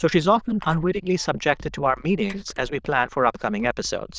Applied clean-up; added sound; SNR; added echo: neural diffusion model UNIVERSE++.